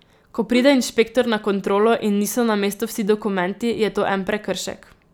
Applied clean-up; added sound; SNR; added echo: none; Wind instrument, woodwind instrument; 16 dB; none.